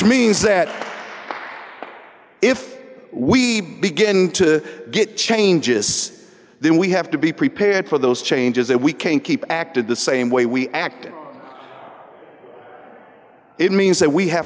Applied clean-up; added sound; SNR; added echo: none; none; none; none.